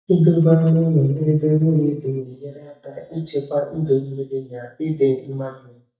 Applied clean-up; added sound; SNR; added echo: neural mask model DeepFilterNet 3.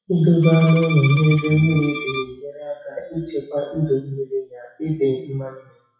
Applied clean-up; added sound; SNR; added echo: classical method WPE with log-MMSE.